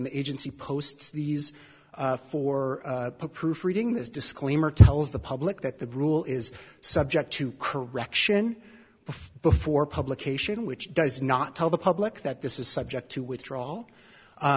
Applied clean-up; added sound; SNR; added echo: none; none; none; none.